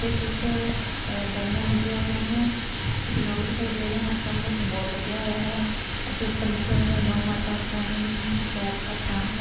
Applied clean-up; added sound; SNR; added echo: none; Water tap, faucet; 1 dB; reverberation time 0.9 s.